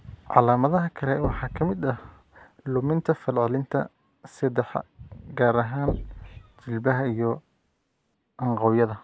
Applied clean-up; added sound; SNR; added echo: none; Knock / Wood; 11 dB; none.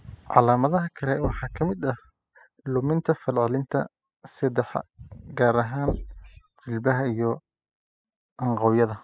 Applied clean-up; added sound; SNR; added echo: classical method spectral subtraction.